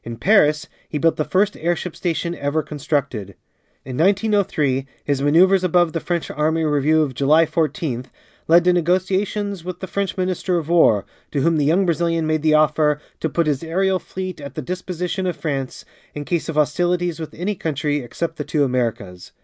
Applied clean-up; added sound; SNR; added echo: none; none; none; none.